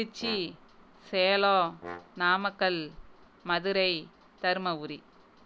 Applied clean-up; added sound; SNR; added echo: none; Brass instrument; 17 dB; none.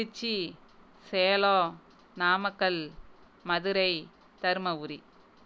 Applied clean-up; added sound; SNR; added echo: none; none; none; none.